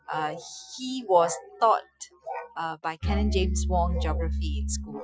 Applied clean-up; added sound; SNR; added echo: classical method Wiener filter.